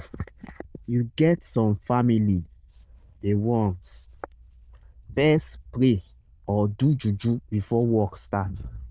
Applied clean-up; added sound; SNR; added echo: neural diffusion model UNIVERSE++.